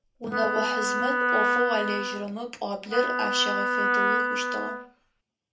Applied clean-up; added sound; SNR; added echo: none; Wind instrument, woodwind instrument; -4 dB; reverberation time 0.3 s.